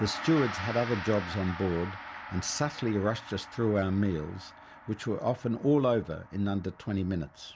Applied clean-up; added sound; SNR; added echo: none; Gong; 13 dB; none.